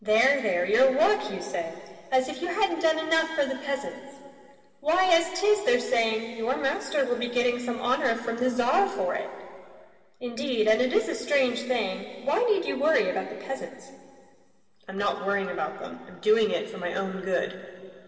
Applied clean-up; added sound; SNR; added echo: none; none; none; reverberation time 2.3 s.